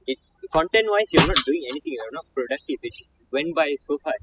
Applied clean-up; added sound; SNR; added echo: classical method spectral subtraction.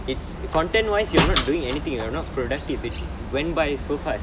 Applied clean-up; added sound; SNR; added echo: none; Slam; 4 dB; none.